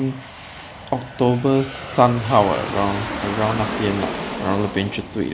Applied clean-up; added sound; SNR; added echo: none; Aircraft; 8 dB; none.